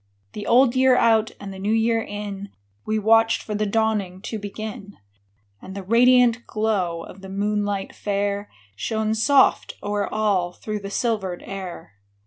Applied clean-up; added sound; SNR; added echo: none; none; none; none.